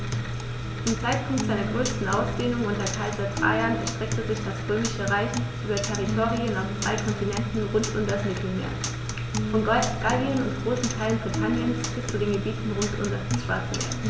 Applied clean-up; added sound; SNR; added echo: none; Acoustic guitar; 6 dB; none.